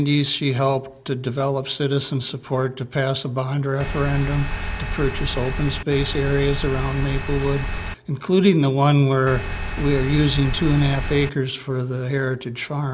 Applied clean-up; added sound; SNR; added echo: none; Engine; 4 dB; none.